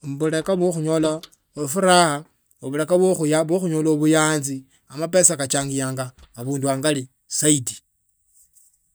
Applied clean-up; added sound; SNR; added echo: neural mask model DeepFilterNet 3.